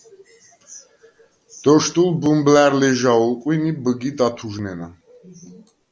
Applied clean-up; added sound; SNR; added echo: none; none; none; none.